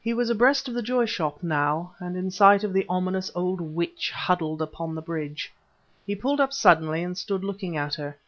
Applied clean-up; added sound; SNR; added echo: none; none; none; none.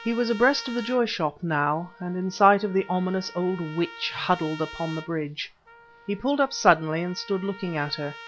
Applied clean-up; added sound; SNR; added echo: none; Trumpet; 18 dB; none.